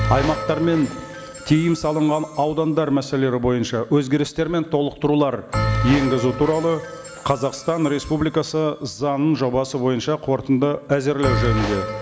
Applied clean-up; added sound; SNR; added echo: none; Bell; 8 dB; none.